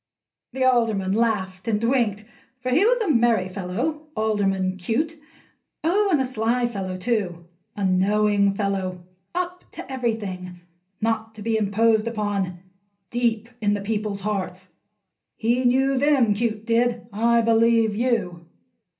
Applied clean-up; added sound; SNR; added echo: none; none; none; reverberation time 0.3 s.